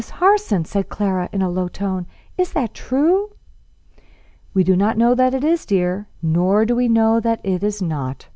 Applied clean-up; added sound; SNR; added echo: none; none; none; none.